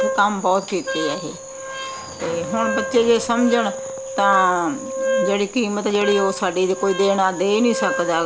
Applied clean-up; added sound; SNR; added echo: none; Wind instrument, woodwind instrument; 7 dB; none.